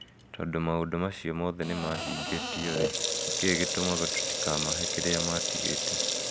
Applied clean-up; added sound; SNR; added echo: none; Sink (filling or washing) / Water tap, faucet; -1 dB; none.